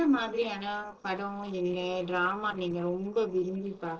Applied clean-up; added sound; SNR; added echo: neural separator model SepFormer DNS4.